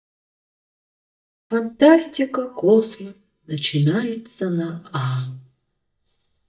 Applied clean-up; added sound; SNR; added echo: neural mask model DeepFilterNet 3.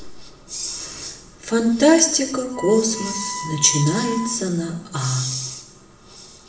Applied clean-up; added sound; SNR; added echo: none; Wind instrument, woodwind instrument; 13 dB; reverberation time 0.8 s.